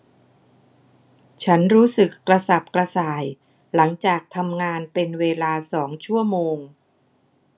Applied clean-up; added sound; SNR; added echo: none; none; none; none.